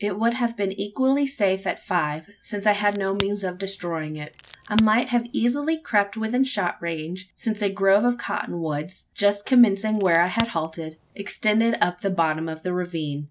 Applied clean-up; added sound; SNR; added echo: none; Crack; 12 dB; none.